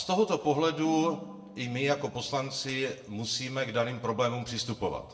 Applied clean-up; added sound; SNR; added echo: none; Ringtone; 17 dB; reverberation time 0.5 s.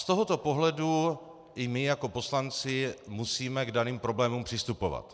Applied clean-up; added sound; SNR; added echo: none; none; none; none.